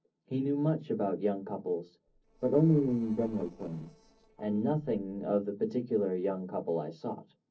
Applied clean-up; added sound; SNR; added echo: neural separator model SepFormer DNS4.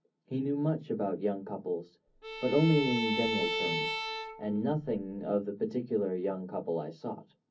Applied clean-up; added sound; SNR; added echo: none; Bowed string instrument; 4 dB; reverberation time 0.4 s.